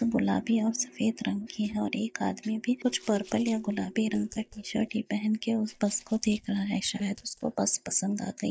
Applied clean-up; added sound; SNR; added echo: neural mask model DeepFilterNet 3.